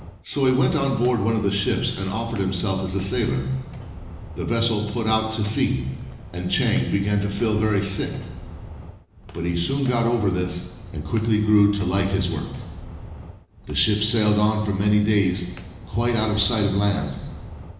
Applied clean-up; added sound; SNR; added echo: none; Walk, footsteps; 14 dB; reverberation time 1.0 s.